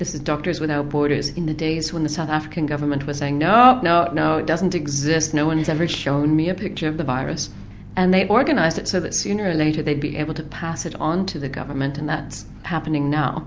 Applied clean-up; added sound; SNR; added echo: none; none; none; none.